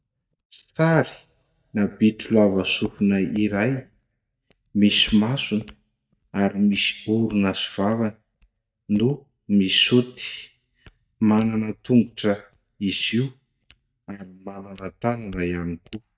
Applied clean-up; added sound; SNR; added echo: neural mask model DeepFilterNet 3.